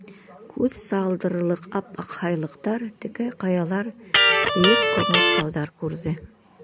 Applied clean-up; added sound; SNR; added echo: none; Electric guitar; -5 dB; none.